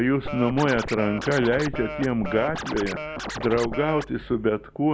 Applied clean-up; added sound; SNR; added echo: none; Scratching (performance technique); 8 dB; none.